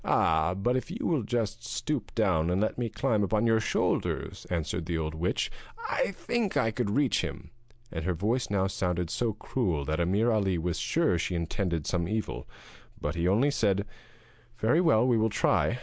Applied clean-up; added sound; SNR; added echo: none; none; none; none.